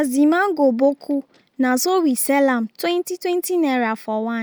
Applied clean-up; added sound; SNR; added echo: none; none; none; none.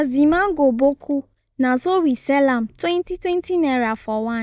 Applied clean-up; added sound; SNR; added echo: neural mask model DeepFilterNet 3.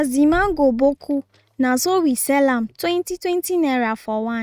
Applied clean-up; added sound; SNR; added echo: neural mask model RNNoise.